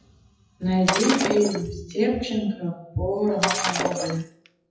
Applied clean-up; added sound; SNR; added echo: classical method WPE with log-MMSE.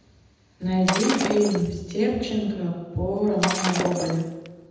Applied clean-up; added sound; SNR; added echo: none; Shatter; 5 dB; reverberation time 1.1 s.